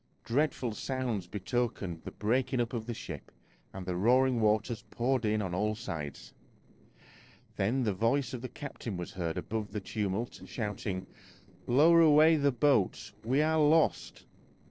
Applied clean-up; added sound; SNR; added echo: neural separator model SepFormer DNS4.